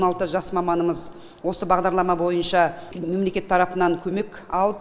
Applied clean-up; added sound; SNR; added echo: none; none; none; none.